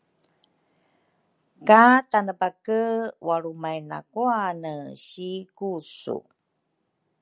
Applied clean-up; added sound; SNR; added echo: none; none; none; none.